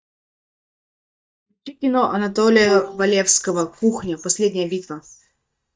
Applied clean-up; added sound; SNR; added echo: neural mask model DeepFilterNet 3.